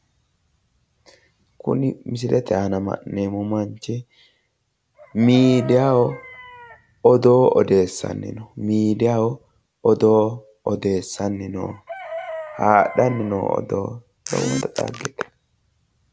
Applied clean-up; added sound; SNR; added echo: none; Chicken, rooster; 20 dB; none.